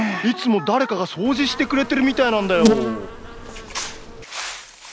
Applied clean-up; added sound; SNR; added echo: none; Insect; 4 dB; none.